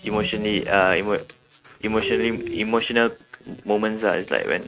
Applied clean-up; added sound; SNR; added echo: neural mask model RNNoise.